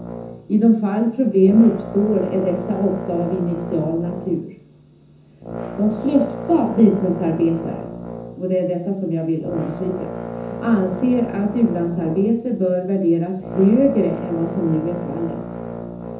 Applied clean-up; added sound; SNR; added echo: none; Brass instrument; 11 dB; reverberation time 0.6 s.